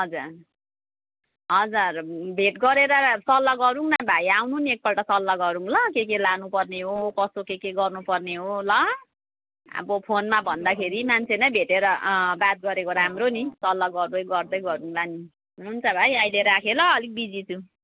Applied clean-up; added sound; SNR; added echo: none; none; none; none.